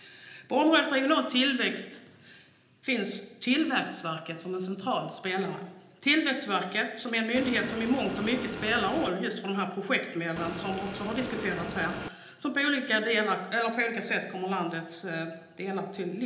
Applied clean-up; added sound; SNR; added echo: none; Motor vehicle (road) / Engine; 8 dB; reverberation time 0.9 s.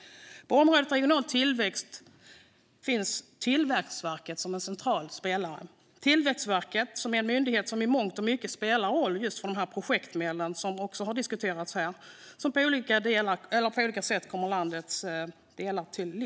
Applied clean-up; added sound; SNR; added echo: none; none; none; none.